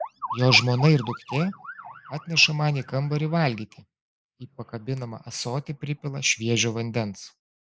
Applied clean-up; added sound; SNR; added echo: neural mask model Resemble Enhance denoiser.